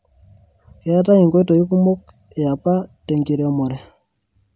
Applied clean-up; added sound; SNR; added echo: none; none; none; none.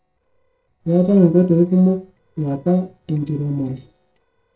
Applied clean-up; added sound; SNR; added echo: neural separator model SepFormer DNS4.